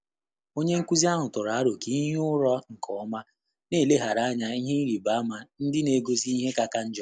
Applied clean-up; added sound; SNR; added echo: none; none; none; none.